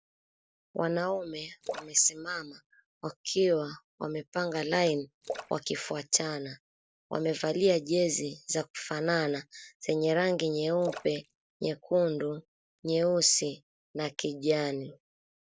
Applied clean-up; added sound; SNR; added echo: none; Splash, splatter; 15 dB; none.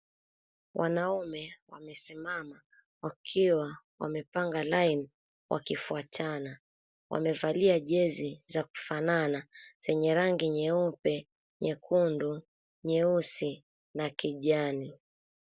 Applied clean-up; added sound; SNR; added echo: none; none; none; none.